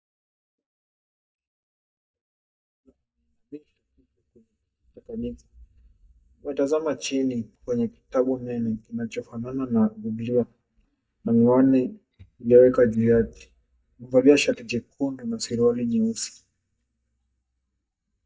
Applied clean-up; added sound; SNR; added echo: neural mask model DeepFilterNet 3.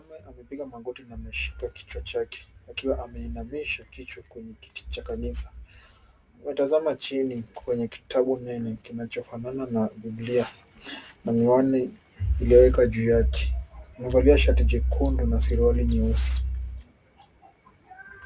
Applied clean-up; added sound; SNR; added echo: none; none; none; none.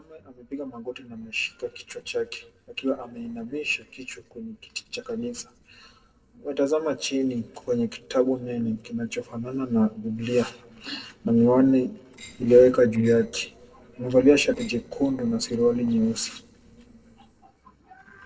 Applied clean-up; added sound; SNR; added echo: neural separator model SepFormer DNS4.